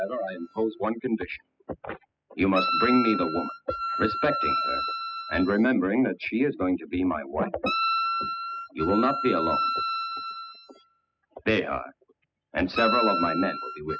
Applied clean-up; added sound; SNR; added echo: classical method spectral subtraction.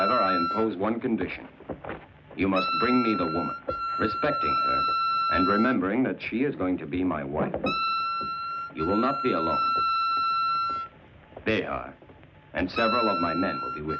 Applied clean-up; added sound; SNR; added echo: none; Wind instrument, woodwind instrument; 1 dB; none.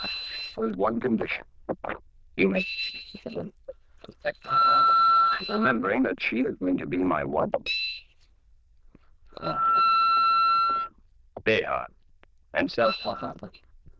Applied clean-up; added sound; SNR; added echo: neural diffusion model UNIVERSE++.